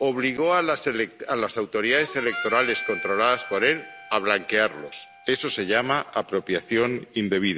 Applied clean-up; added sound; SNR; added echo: none; Harmonica; 14 dB; none.